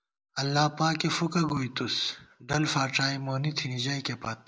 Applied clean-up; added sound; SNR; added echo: none; none; none; none.